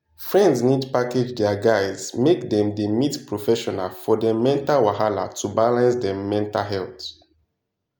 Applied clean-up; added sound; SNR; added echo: none; none; none; none.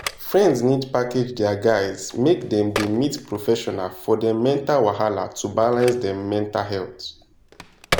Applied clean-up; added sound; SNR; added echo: none; Telephone; 14 dB; none.